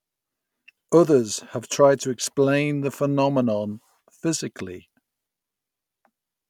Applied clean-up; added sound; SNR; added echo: none; none; none; none.